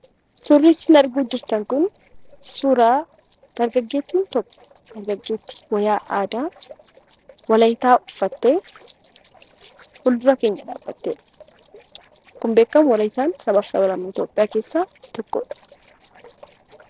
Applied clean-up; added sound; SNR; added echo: neural separator model SepFormer DNS4.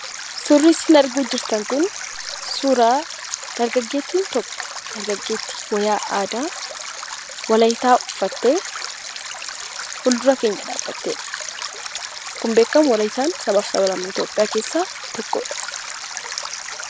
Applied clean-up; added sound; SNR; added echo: none; Stream; 9 dB; none.